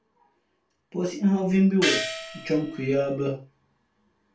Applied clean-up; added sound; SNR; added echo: none; Gong; 5 dB; reverberation time 0.3 s.